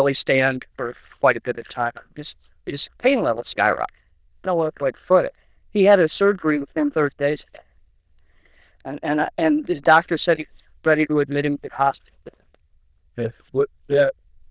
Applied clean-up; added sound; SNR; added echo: neural diffusion model UNIVERSE++.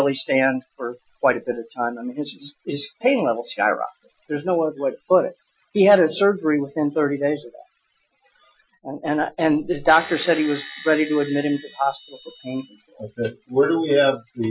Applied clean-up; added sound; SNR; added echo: classical method Wiener filter.